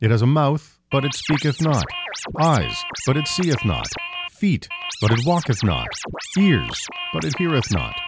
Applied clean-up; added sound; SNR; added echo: none; Scratching (performance technique); 9 dB; none.